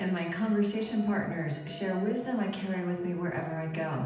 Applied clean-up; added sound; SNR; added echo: none; Dog; 19 dB; reverberation time 0.9 s.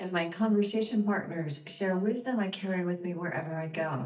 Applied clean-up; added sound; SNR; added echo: neural mask model DeepFilterNet 3.